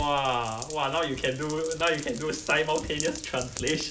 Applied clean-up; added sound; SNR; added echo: none; Rain; 12 dB; none.